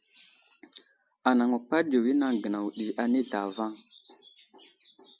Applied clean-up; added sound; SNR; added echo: none; none; none; none.